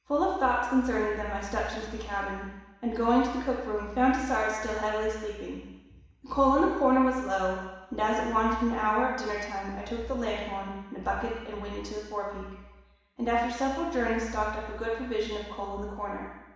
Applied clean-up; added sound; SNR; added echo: none; none; none; reverberation time 1.1 s.